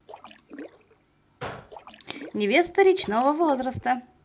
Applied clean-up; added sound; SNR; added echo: none; Gunshot, gunfire + Splash, splatter; 18 dB; none.